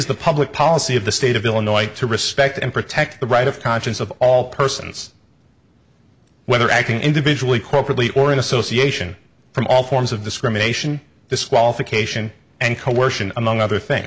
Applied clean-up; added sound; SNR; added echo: none; none; none; none.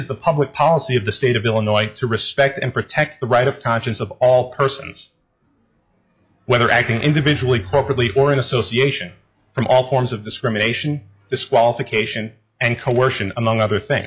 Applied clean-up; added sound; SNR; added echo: classical method log-MMSE.